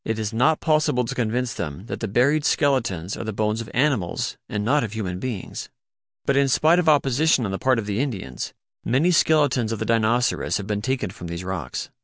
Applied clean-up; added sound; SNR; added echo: none; none; none; none.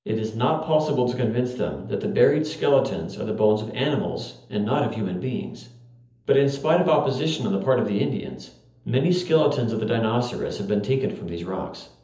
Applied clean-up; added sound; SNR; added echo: none; none; none; reverberation time 0.7 s.